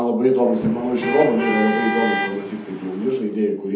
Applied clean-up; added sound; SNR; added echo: none; Traffic noise, roadway noise / Vehicle horn, car horn, honking; 7 dB; reverberation time 0.6 s.